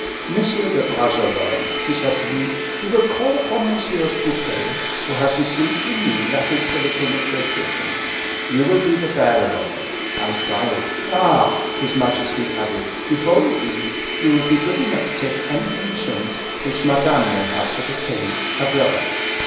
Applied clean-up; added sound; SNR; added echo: none; Domestic sounds, home sounds; 3 dB; reverberation time 1.0 s.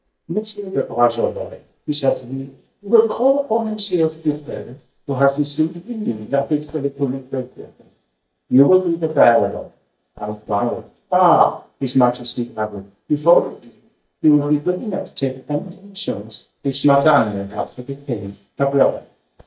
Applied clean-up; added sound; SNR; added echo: neural mask model DeepFilterNet 3.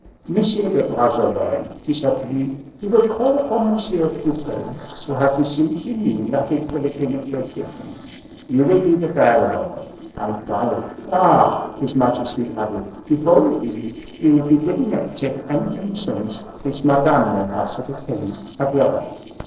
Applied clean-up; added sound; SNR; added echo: neural separator model SepFormer DNS4.